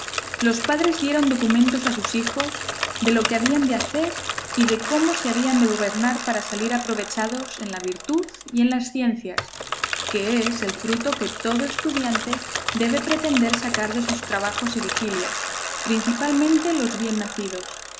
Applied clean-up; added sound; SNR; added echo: none; Bicycle; 6 dB; none.